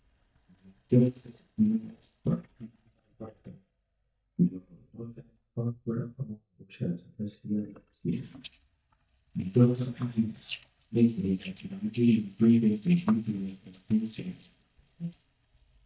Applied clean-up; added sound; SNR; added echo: neural mask model DeepFilterNet 3.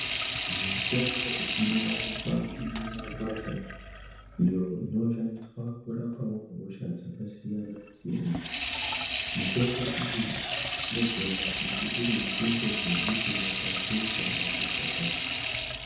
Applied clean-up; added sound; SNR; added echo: none; Sink (filling or washing) / Water tap, faucet; 1 dB; reverberation time 0.9 s.